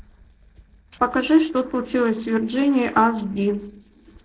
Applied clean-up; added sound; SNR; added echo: neural separator model SepFormer DNS4.